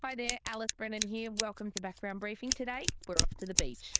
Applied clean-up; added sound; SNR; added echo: neural diffusion model UNIVERSE++.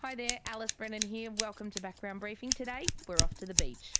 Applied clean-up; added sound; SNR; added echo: none; Scissors; -5 dB; none.